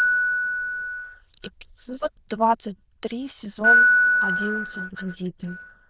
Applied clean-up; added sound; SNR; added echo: neural diffusion model UNIVERSE++.